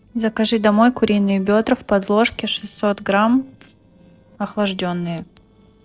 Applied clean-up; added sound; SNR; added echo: neural separator model SepFormer DNS4.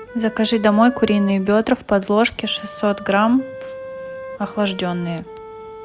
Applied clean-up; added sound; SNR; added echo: none; Wind instrument, woodwind instrument; 15 dB; none.